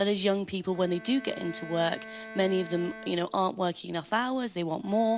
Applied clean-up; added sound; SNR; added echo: none; Bowed string instrument; 17 dB; none.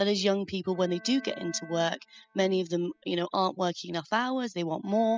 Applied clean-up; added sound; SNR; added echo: classical method spectral subtraction.